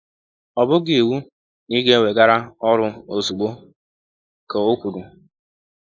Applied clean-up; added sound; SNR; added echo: neural mask model Resemble Enhance denoiser.